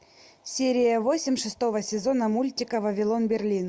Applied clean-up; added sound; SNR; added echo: none; none; none; none.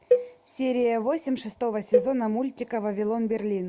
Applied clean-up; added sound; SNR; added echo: none; Cowbell; 3 dB; none.